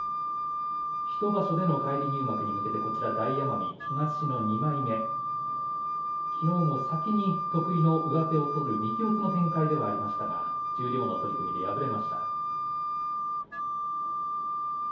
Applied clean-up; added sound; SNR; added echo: none; Wind instrument, woodwind instrument; 0 dB; reverberation time 0.6 s.